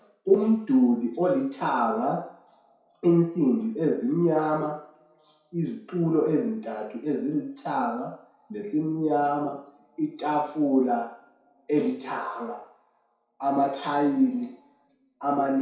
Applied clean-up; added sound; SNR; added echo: none; none; none; reverberation time 0.6 s.